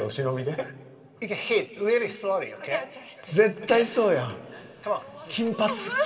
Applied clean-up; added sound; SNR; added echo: none; none; none; reverberation time 1.8 s.